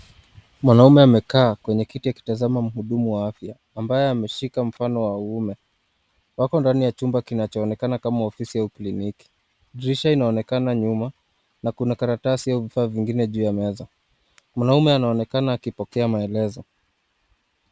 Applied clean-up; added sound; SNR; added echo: none; none; none; none.